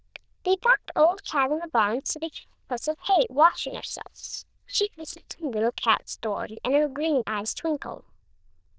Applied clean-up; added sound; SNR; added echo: neural diffusion model UNIVERSE++.